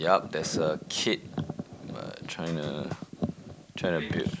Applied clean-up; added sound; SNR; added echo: none; none; none; none.